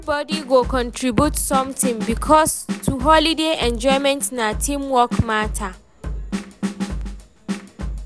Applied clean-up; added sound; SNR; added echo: none; Drum kit; 9 dB; none.